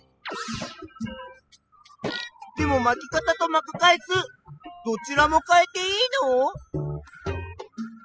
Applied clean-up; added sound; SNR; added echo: classical method spectral subtraction.